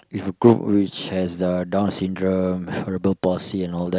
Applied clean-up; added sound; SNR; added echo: none; none; none; none.